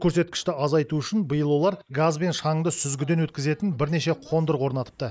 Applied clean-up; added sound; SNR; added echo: neural mask model Resemble Enhance denoiser.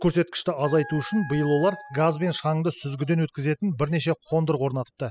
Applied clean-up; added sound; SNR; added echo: classical method spectral subtraction.